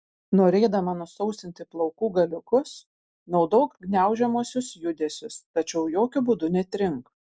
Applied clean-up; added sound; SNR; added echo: none; none; none; none.